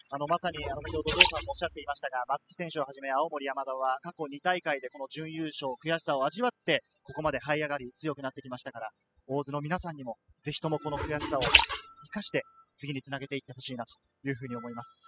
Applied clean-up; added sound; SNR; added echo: classical method spectral subtraction.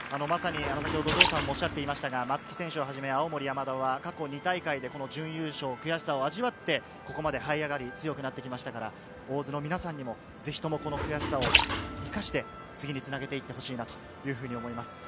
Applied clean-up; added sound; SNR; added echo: none; Liquid; -3 dB; none.